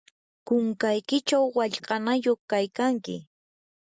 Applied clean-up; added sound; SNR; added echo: none; none; none; none.